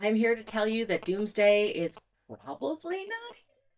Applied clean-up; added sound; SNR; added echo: neural mask model DeepFilterNet 3.